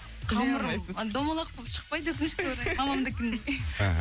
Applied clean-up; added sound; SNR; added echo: none; none; none; none.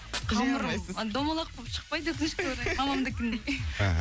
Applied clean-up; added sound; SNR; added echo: none; Fire; 19 dB; none.